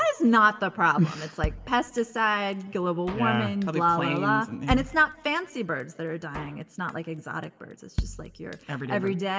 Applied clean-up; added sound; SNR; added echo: none; Drum kit; 13 dB; reverberation time 1.1 s.